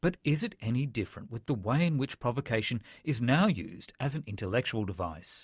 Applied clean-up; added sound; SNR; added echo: none; none; none; none.